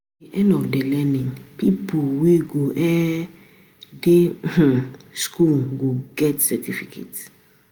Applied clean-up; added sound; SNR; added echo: none; none; none; none.